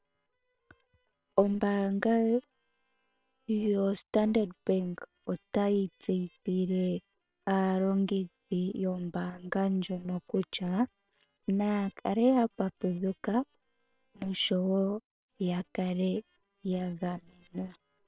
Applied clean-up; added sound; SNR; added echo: neural separator model SepFormer WHAM!.